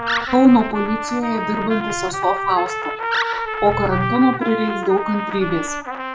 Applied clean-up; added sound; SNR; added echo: none; Animal + Trumpet; 5 dB; none.